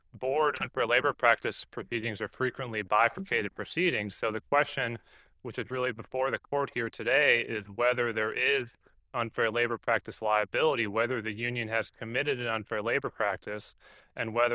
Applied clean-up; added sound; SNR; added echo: neural diffusion model UNIVERSE++.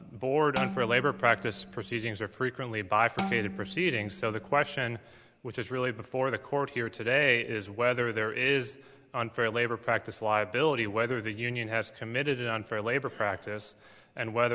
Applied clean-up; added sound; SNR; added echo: none; Bowed string instrument; 9 dB; none.